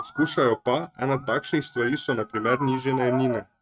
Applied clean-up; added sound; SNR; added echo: neural mask model RNNoise.